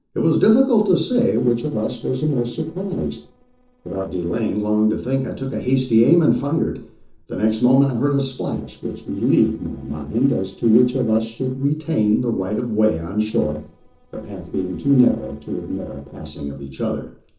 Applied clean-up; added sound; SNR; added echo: neural separator model SepFormer DNS4.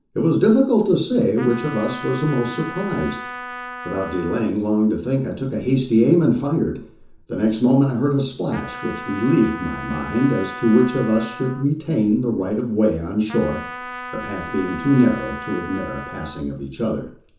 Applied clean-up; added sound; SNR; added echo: none; Trumpet; 13 dB; reverberation time 0.9 s.